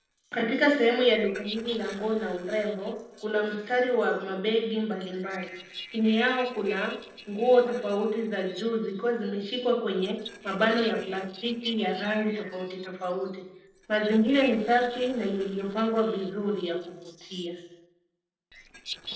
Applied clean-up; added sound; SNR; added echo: neural separator model SepFormer DNS4.